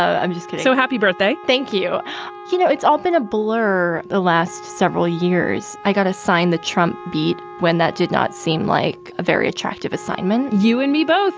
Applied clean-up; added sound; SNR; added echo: none; Wind instrument, woodwind instrument + Wind instrument, woodwind instrument; 17 dB; none.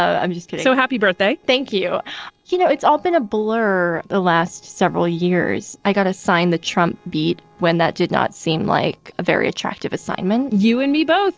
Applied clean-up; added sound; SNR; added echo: neural separator model SepFormer DNS4.